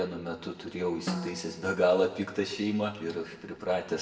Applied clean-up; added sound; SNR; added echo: none; Drum; 10 dB; reverberation time 0.9 s.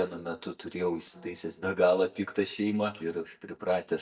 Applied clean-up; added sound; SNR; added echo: neural mask model DeepFilterNet 3.